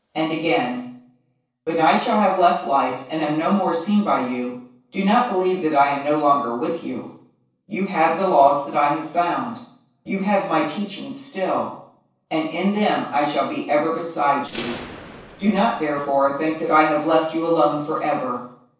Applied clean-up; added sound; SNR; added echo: neural separator model SepFormer DNS4.